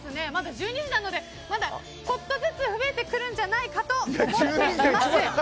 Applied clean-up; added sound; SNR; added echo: none; none; none; none.